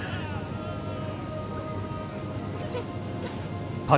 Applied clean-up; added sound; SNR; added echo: none; Cricket; 2 dB; none.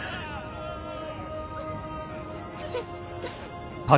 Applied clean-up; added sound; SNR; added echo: none; none; none; none.